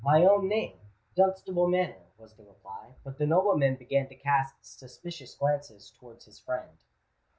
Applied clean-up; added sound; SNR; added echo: none; none; none; none.